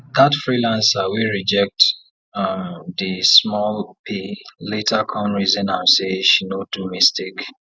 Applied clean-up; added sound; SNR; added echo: none; none; none; none.